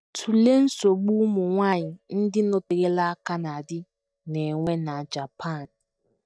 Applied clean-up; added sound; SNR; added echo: neural mask model DeepFilterNet 3.